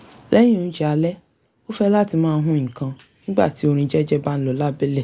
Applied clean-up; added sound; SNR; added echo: none; none; none; none.